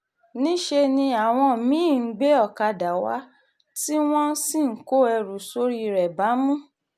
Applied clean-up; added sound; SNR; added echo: none; none; none; none.